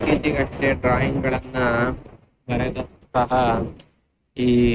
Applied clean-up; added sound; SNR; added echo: neural mask model RNNoise.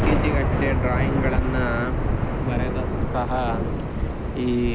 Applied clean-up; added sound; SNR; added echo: none; Thunder / Rain; -5 dB; none.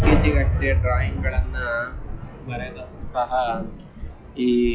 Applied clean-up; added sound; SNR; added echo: classical method log-MMSE.